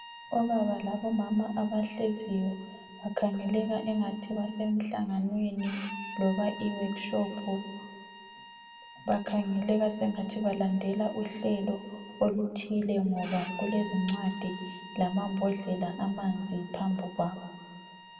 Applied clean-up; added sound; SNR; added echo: none; Bowed string instrument; 16 dB; reverberation time 1.5 s.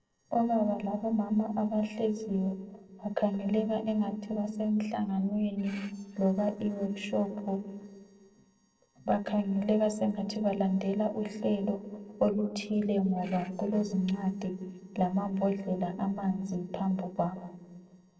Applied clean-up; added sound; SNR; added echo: neural separator model SepFormer DNS4.